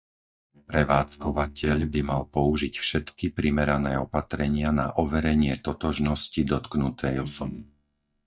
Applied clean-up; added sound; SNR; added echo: neural mask model DeepFilterNet 3.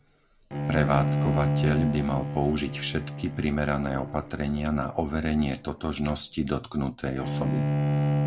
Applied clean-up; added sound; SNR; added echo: none; Bowed string instrument; 1 dB; none.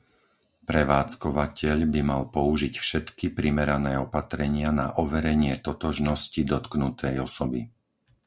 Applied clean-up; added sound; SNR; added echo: none; none; none; none.